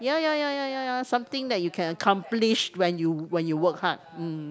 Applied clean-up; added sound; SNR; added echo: none; none; none; none.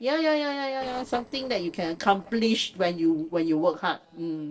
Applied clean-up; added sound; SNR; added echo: neural separator model SepFormer DNS4.